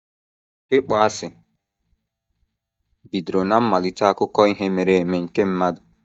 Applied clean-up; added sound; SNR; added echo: neural mask model DeepFilterNet 3.